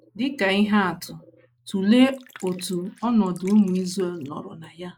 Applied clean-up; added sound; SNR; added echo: neural mask model Resemble Enhance denoiser.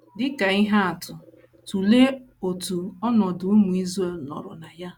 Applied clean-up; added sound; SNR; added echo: none; none; none; none.